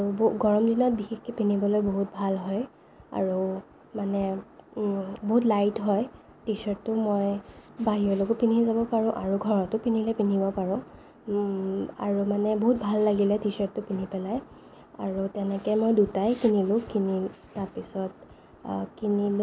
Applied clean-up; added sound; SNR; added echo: none; none; none; none.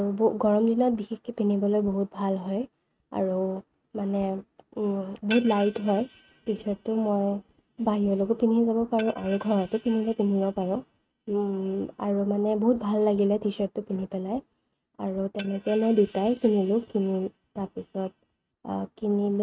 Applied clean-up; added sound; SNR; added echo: neural mask model RNNoise.